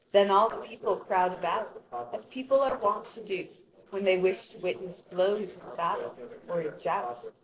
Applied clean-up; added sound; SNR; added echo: neural separator model SepFormer DNS4.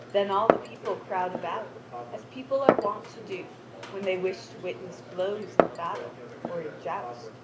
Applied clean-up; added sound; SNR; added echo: none; Glass; -1 dB; none.